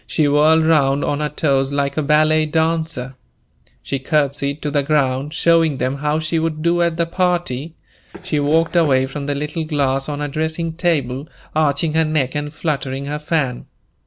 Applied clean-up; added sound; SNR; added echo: none; Run; 16 dB; none.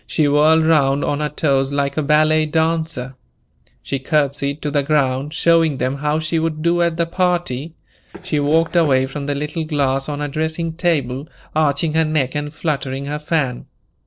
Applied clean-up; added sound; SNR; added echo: neural separator model SepFormer DNS4.